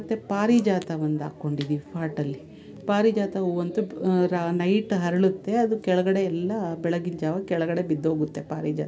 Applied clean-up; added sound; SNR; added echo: none; none; none; none.